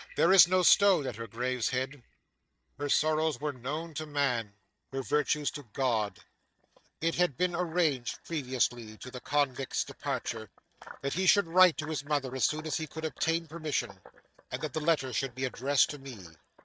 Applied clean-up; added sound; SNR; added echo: neural mask model RNNoise.